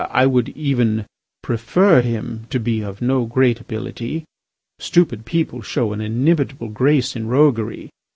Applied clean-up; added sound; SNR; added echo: none; none; none; none.